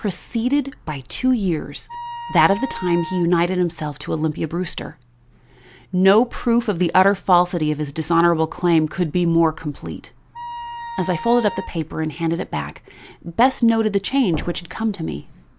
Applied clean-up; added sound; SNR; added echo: none; Wind instrument, woodwind instrument + Thump, thud; 12 dB; none.